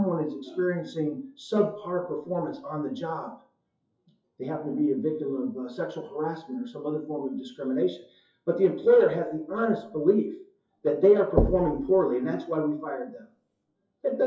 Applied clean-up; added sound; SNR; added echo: classical method WPE with log-MMSE.